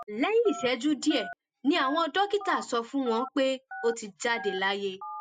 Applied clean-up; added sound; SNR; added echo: none; Telephone; 14 dB; none.